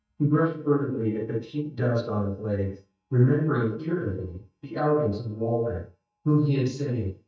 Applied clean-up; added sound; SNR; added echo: neural mask model DeepFilterNet 3.